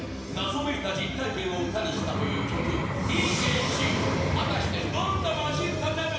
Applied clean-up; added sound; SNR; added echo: none; Vehicle; 4 dB; reverberation time 0.9 s.